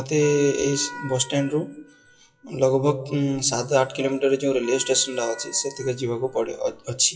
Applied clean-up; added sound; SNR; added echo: classical method WPE with log-MMSE.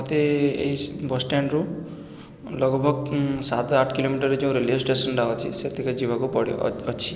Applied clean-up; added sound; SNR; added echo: none; none; none; none.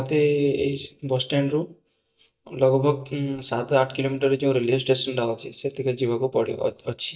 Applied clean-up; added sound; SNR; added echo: neural mask model DeepFilterNet 3.